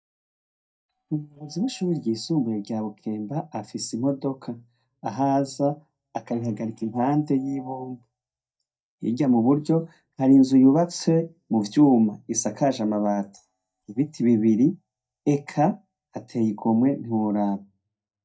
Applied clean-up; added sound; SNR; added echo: neural mask model DeepFilterNet 3.